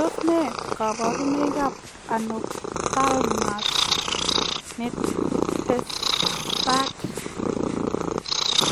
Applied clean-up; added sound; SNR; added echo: none; Purr; -3 dB; none.